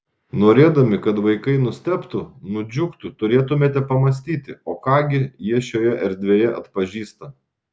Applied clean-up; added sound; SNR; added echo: none; none; none; none.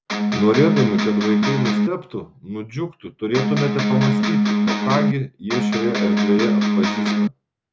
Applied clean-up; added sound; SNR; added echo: none; Electric guitar; -4 dB; none.